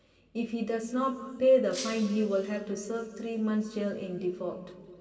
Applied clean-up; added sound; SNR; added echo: none; Shatter; 15 dB; reverberation time 2.4 s.